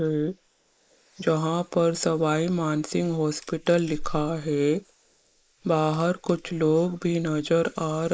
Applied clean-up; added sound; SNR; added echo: neural mask model Resemble Enhance denoiser.